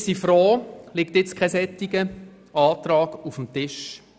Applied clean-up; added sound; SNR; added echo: none; none; none; none.